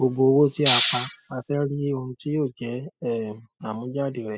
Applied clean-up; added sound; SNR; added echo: classical method spectral subtraction.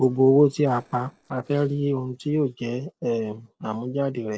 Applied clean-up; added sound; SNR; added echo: neural separator model SepFormer DNS4.